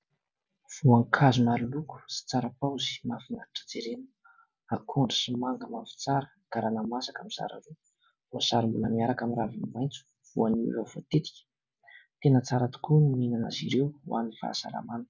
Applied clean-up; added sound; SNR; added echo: none; none; none; none.